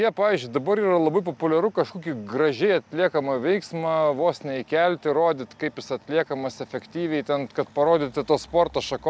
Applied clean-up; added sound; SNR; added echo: none; none; none; none.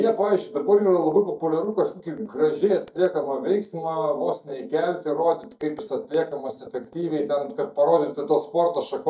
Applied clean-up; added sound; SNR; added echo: neural mask model DeepFilterNet 3.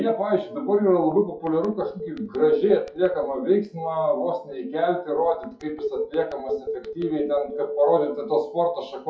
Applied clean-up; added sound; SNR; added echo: classical method WPE with log-MMSE.